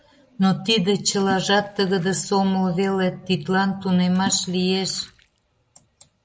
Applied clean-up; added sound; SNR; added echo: none; Water / Splash, splatter; 18 dB; none.